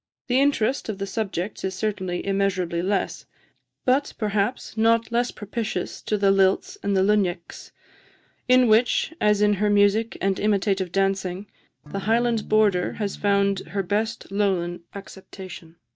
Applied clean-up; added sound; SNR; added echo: neural mask model DeepFilterNet 3.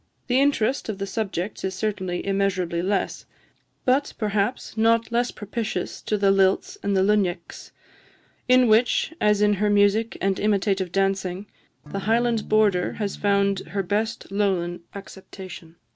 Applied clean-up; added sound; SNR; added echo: none; Electric guitar / Strum; 16 dB; none.